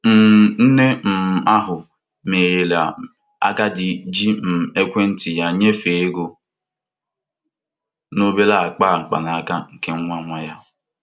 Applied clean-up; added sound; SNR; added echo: none; none; none; none.